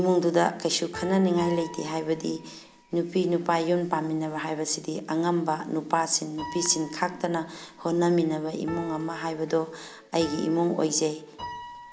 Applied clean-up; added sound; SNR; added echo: none; Piano + Piano; 17 dB; none.